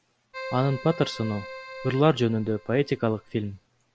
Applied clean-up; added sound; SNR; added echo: none; Keyboard (musical); 15 dB; none.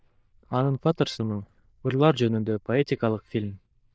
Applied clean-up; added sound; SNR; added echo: neural diffusion model UNIVERSE++.